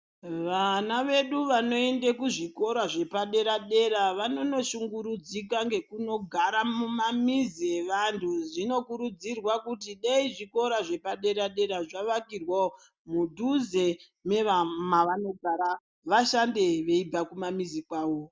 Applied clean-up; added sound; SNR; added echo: none; none; none; none.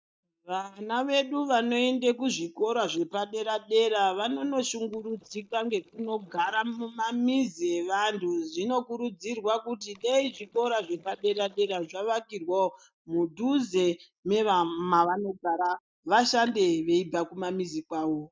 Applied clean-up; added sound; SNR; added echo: neural mask model DeepFilterNet 3.